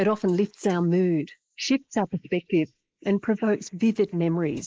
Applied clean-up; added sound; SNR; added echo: neural mask model Resemble Enhance denoiser.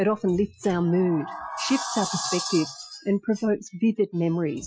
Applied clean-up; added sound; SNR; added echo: classical method Wiener filter.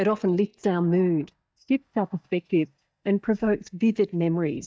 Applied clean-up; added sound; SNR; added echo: neural mask model DeepFilterNet 3.